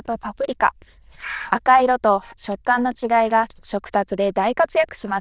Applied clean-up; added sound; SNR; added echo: neural diffusion model UNIVERSE++.